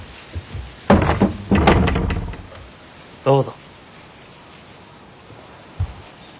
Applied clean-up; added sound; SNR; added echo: none; none; none; none.